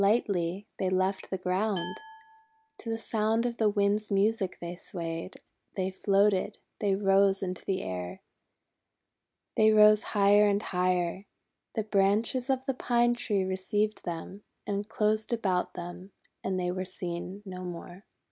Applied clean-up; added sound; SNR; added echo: none; Glass; 14 dB; none.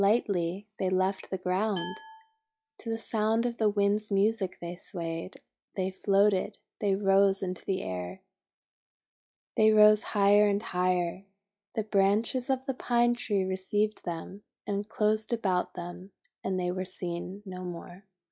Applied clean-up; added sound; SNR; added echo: classical method log-MMSE.